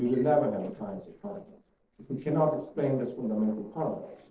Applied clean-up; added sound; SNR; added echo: neural separator model SepFormer DNS4.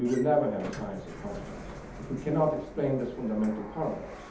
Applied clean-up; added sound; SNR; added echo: none; Sliding door; 13 dB; reverberation time 0.6 s.